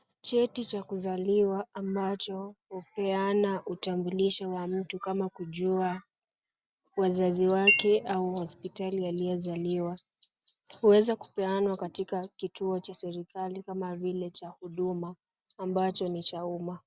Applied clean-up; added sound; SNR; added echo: none; Chink, clink; 0 dB; none.